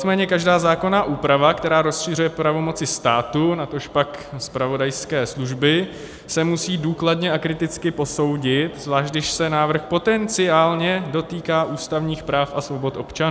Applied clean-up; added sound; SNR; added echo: none; none; none; none.